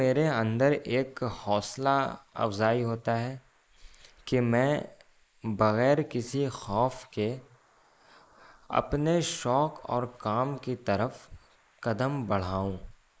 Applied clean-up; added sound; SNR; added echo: neural mask model Resemble Enhance denoiser.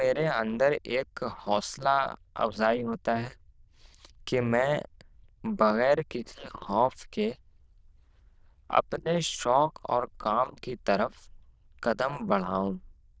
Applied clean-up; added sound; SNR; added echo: neural diffusion model UNIVERSE++.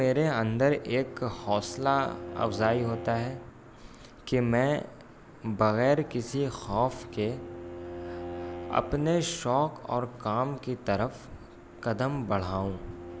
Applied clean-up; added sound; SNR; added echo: none; Bowed string instrument; 14 dB; none.